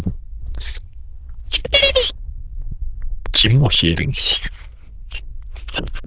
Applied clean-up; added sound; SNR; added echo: neural diffusion model UNIVERSE++.